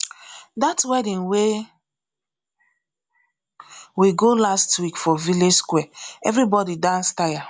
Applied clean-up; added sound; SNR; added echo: none; none; none; none.